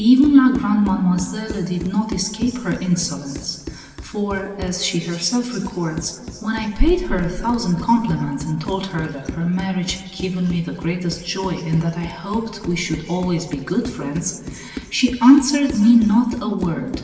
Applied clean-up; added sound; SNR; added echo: none; Run; 15 dB; reverberation time 2.3 s.